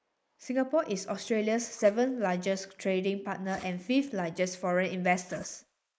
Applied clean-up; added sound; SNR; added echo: neural mask model Resemble Enhance denoiser.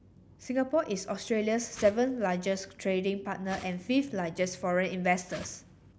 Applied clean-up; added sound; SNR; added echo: none; Whoosh, swoosh, swish; 18 dB; none.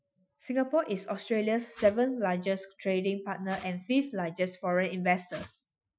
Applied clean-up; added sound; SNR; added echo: classical method Wiener filter.